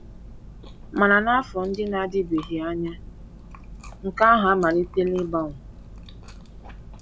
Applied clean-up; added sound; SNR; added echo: none; Chewing, mastication; 16 dB; none.